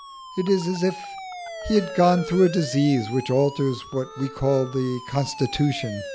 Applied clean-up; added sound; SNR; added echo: none; Siren; 13 dB; none.